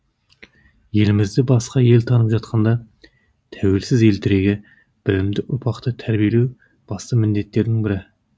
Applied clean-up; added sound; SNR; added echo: none; none; none; none.